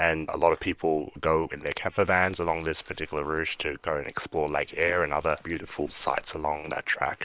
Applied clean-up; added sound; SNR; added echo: neural separator model SepFormer WHAM!.